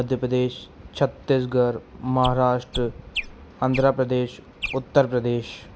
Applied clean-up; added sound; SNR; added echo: none; Chirp, tweet; 11 dB; none.